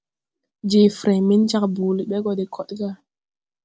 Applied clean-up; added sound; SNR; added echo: none; none; none; none.